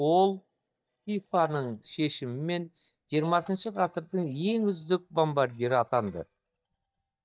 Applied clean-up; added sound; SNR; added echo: neural mask model DeepFilterNet 3.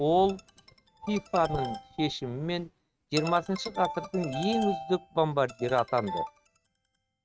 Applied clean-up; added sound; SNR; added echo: neural mask model RNNoise.